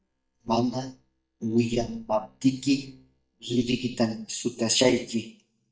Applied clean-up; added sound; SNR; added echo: neural mask model DeepFilterNet 3.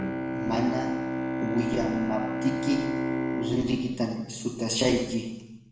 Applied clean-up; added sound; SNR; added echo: none; Bowed string instrument; 2 dB; reverberation time 0.9 s.